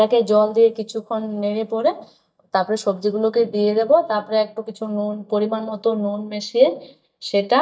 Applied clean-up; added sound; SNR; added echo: neural mask model DeepFilterNet 3.